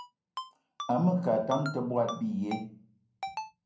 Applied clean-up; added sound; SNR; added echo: none; Ringtone; 11 dB; reverberation time 0.6 s.